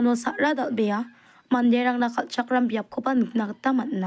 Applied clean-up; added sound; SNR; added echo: none; none; none; none.